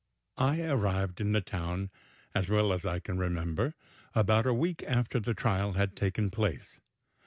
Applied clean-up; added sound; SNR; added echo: none; none; none; none.